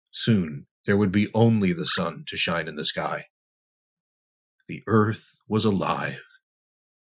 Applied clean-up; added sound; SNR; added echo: classical method Wiener filter.